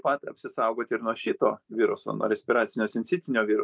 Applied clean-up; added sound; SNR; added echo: none; none; none; none.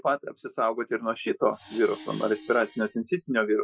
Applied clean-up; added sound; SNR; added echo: classical method Wiener filter.